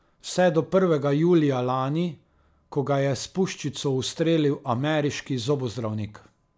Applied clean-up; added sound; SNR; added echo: none; none; none; none.